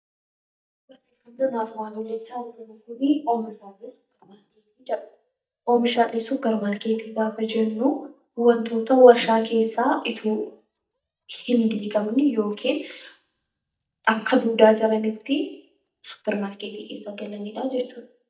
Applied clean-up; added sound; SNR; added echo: neural mask model DeepFilterNet 3.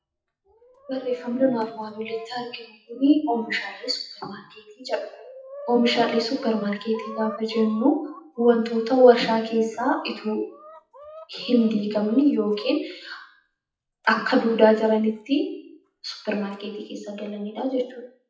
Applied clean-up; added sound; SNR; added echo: classical method WPE with log-MMSE.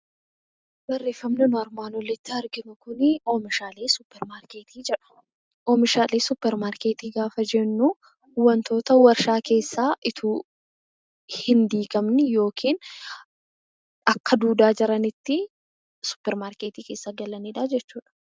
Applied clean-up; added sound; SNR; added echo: none; none; none; none.